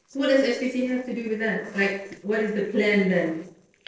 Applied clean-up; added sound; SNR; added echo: neural separator model SepFormer DNS4.